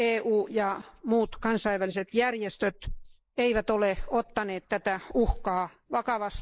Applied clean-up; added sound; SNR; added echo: neural mask model Resemble Enhance denoiser.